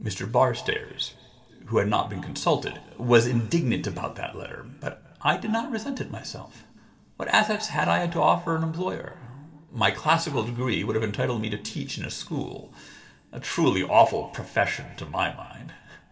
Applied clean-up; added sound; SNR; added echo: none; none; none; reverberation time 1.7 s.